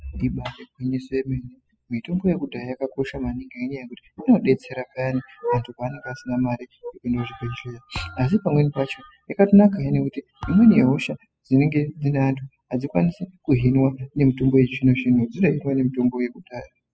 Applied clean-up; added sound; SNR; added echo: classical method spectral subtraction.